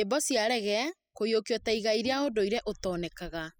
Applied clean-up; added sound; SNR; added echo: classical method spectral subtraction.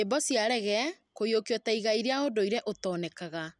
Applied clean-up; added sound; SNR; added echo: none; none; none; none.